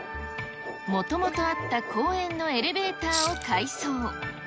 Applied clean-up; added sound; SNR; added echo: none; Rattle (instrument); 3 dB; none.